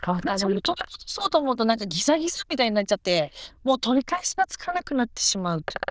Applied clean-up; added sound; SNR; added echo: neural diffusion model UNIVERSE++.